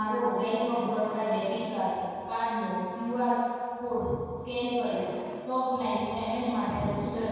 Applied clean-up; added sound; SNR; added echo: none; Wood; 17 dB; reverberation time 2.1 s.